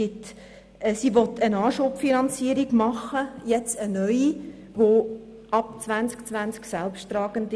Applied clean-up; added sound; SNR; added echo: none; none; none; none.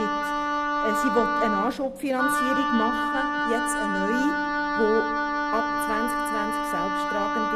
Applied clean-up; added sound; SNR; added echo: none; Wind instrument, woodwind instrument; -3 dB; none.